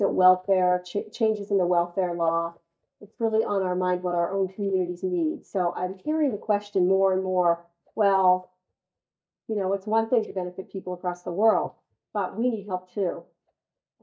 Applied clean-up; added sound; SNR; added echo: neural mask model DeepFilterNet 3.